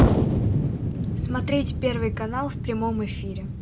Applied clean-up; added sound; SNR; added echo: none; Explosion; -5 dB; none.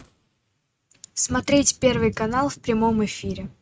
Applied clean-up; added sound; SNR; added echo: neural mask model RNNoise.